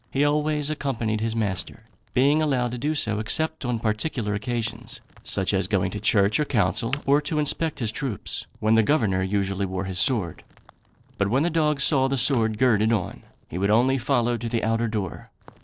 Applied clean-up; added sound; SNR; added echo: neural separator model SepFormer DNS4.